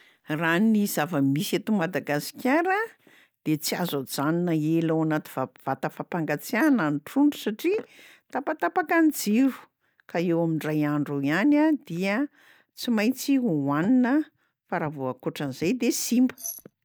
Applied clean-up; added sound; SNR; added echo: neural mask model DeepFilterNet 3.